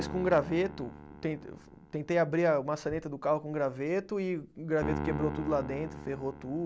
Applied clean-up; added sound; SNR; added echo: none; Piano; 11 dB; none.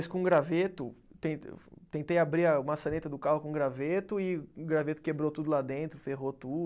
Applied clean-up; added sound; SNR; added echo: none; none; none; none.